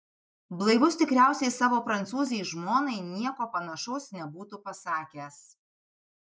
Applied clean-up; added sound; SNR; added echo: neural mask model Resemble Enhance denoiser.